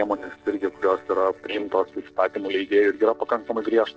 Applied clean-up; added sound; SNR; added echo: neural separator model SepFormer DNS4.